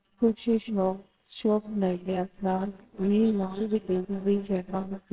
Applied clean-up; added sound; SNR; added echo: neural separator model SepFormer WHAMR!.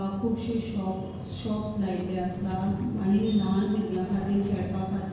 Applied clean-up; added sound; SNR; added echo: none; Scratching (performance technique); 18 dB; reverberation time 1.0 s.